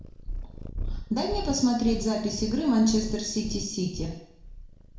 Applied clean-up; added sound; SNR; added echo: none; Purr; 8 dB; reverberation time 0.6 s.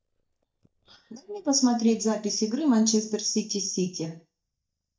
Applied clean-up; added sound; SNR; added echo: neural mask model DeepFilterNet 3.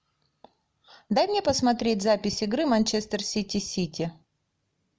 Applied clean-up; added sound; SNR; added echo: none; none; none; none.